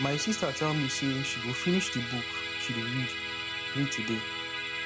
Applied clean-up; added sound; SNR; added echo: none; Musical instrument; 2 dB; none.